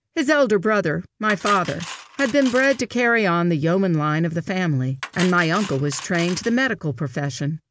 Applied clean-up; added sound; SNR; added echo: none; Cutlery, silverware; 17 dB; none.